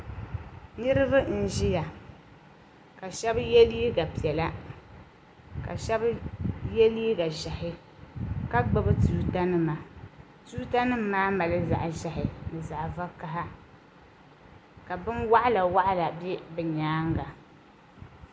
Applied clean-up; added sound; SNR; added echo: none; none; none; none.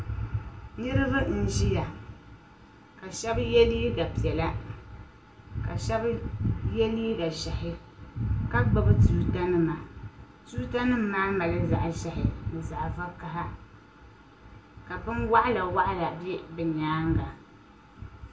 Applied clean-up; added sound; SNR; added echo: none; none; none; reverberation time 0.2 s.